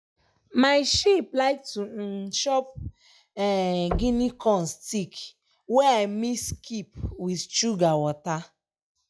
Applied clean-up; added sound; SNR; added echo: classical method log-MMSE.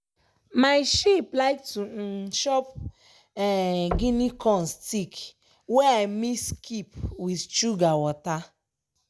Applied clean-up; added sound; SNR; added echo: none; Knock; 12 dB; none.